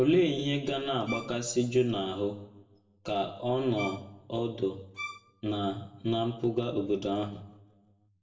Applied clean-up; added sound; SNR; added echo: none; Bowed string instrument; 12 dB; reverberation time 0.8 s.